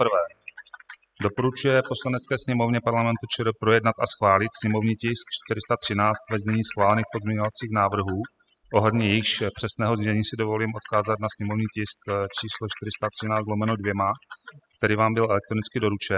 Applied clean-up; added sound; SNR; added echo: classical method spectral subtraction.